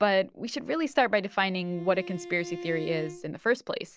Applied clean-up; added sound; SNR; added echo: none; Bowed string instrument; 14 dB; none.